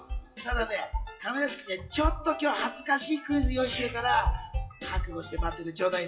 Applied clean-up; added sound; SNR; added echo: classical method WPE with log-MMSE.